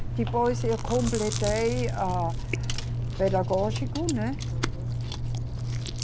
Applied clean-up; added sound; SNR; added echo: none; Chewing, mastication; 0 dB; none.